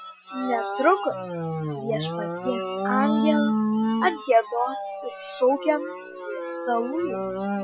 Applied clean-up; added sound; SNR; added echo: classical method Wiener filter.